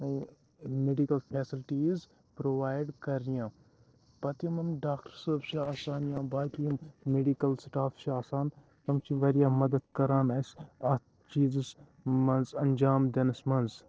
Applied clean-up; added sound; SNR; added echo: neural separator model SepFormer DNS4.